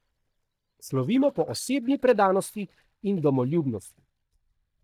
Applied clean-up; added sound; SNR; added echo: neural mask model DeepFilterNet 3.